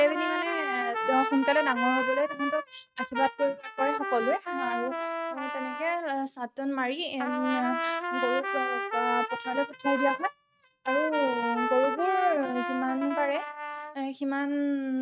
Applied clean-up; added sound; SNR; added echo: neural mask model RNNoise.